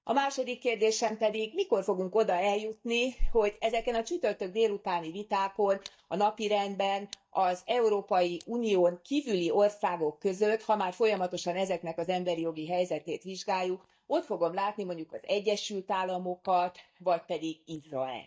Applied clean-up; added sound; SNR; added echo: neural mask model DeepFilterNet 3.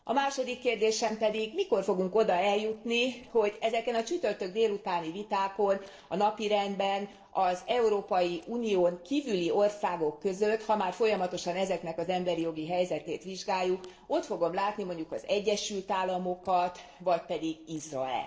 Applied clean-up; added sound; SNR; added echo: neural separator model SepFormer DNS4.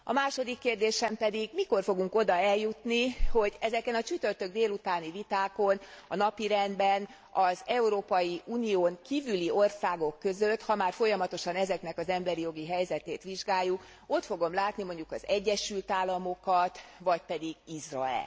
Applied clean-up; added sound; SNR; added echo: none; none; none; none.